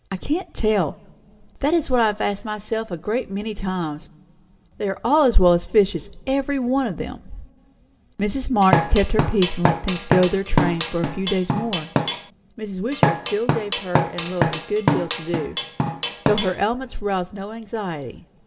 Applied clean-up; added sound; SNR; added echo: none; Drum kit; 1 dB; reverberation time 0.3 s.